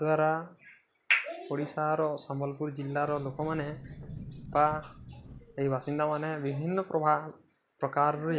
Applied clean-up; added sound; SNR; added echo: none; Sliding door; 15 dB; none.